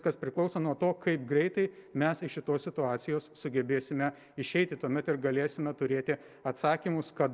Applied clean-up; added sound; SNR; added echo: none; none; none; none.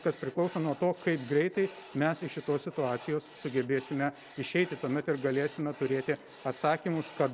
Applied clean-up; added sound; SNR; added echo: none; Tools; 20 dB; none.